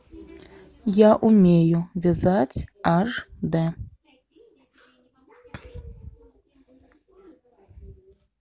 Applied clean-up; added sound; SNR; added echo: none; none; none; none.